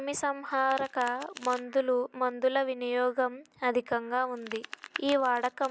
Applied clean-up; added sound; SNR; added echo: none; Domestic sounds, home sounds; 18 dB; none.